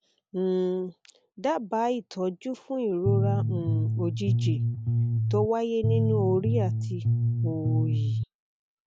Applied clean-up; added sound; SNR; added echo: none; Bass guitar; -5 dB; none.